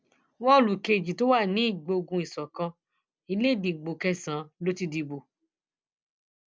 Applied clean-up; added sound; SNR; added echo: none; none; none; none.